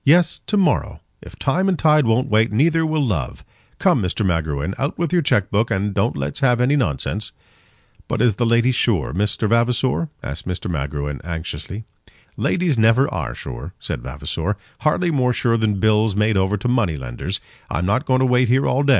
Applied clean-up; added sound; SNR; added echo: none; none; none; none.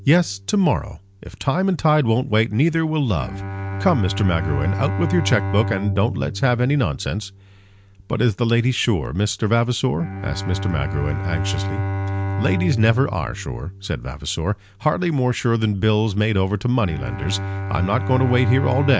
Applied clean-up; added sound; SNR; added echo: none; Bowed string instrument; 7 dB; none.